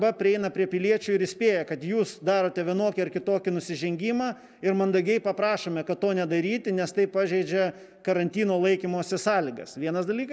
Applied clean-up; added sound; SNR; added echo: none; none; none; none.